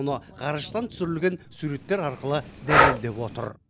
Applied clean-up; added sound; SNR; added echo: none; Breathing; -3 dB; none.